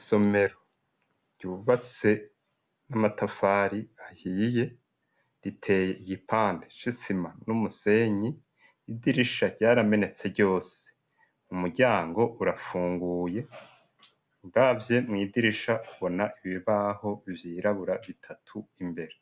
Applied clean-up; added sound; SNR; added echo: none; none; none; none.